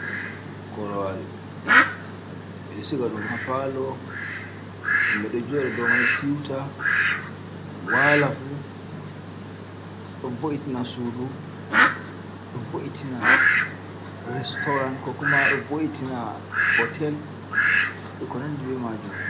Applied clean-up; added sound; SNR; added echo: none; Fowl; -5 dB; none.